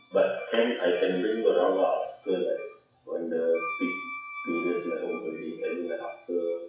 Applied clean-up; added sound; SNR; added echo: classical method WPE with log-MMSE.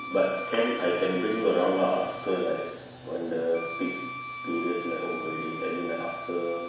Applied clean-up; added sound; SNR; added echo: none; Wind instrument, woodwind instrument; 10 dB; reverberation time 1.1 s.